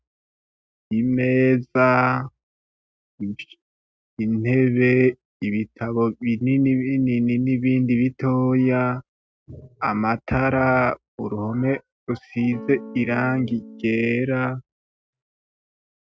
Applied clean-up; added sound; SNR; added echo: neural mask model RNNoise.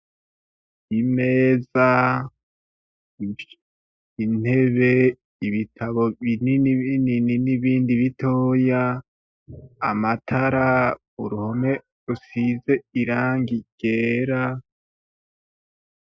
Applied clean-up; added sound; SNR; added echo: neural mask model Resemble Enhance denoiser.